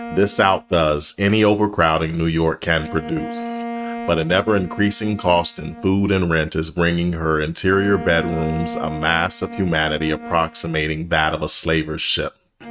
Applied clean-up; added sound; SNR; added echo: neural mask model RNNoise.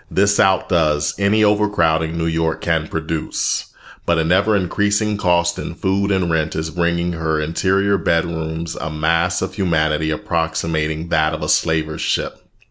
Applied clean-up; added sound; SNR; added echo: none; none; none; none.